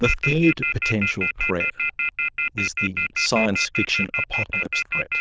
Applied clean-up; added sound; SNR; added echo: neural diffusion model UNIVERSE++.